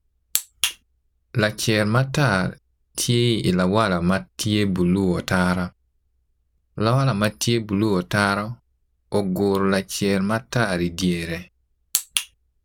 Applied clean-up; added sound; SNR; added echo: none; none; none; none.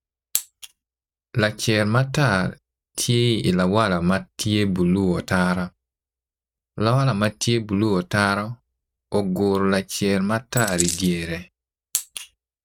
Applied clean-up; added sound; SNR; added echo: neural mask model RNNoise.